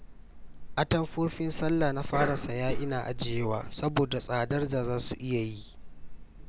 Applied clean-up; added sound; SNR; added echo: none; Cough; 5 dB; none.